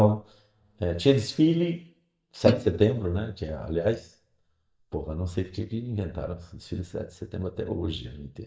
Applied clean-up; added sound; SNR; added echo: neural mask model DeepFilterNet 3.